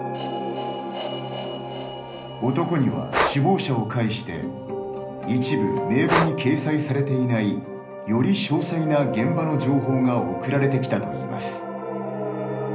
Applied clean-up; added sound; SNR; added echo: none; Breathing; 7 dB; reverberation time 0.5 s.